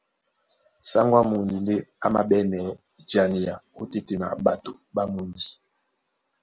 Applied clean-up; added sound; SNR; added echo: none; none; none; none.